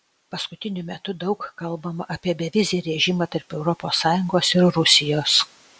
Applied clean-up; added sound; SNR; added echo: none; none; none; none.